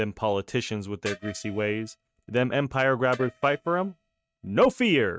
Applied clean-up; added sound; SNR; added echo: neural mask model RNNoise.